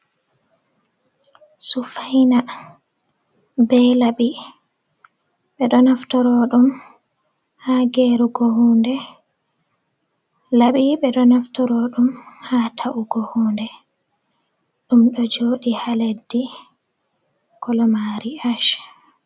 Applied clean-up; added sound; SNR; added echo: none; none; none; none.